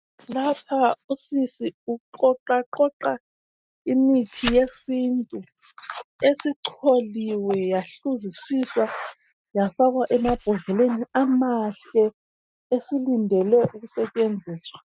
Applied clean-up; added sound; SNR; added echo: neural mask model RNNoise.